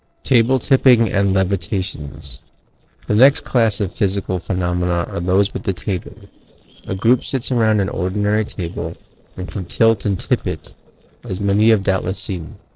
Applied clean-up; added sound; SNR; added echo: neural separator model SepFormer DNS4.